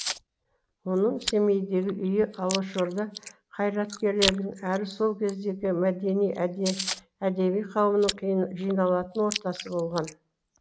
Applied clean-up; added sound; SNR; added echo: none; Chewing, mastication; 11 dB; none.